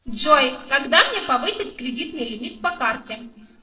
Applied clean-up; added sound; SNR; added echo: neural separator model SepFormer DNS4.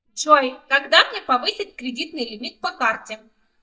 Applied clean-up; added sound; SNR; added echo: neural mask model DeepFilterNet 3.